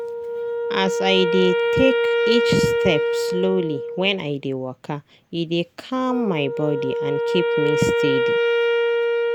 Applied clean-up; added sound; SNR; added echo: none; Wind instrument, woodwind instrument; -2 dB; none.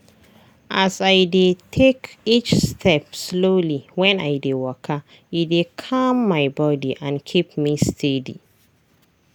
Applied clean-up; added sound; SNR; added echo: none; none; none; none.